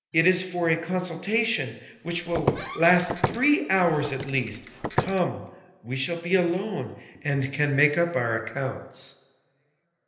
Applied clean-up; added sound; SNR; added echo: none; Walk, footsteps; 5 dB; reverberation time 0.8 s.